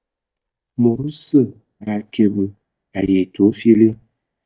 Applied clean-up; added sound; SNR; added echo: neural mask model DeepFilterNet 3.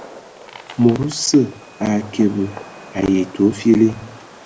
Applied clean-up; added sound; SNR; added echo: none; Fireworks; 19 dB; none.